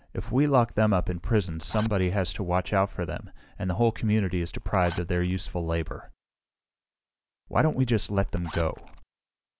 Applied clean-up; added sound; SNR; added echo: none; Zipper (clothing); 18 dB; none.